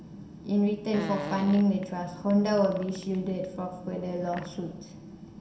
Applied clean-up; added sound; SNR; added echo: none; Fart; 14 dB; reverberation time 0.7 s.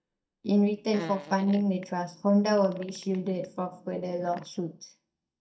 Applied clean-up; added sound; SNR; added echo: neural mask model DeepFilterNet 3.